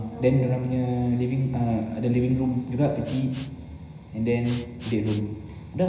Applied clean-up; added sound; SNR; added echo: none; Respiratory sounds; 20 dB; reverberation time 0.4 s.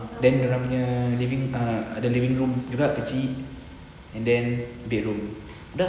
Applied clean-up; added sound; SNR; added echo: none; none; none; none.